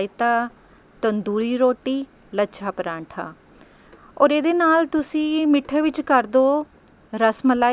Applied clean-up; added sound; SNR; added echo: none; none; none; none.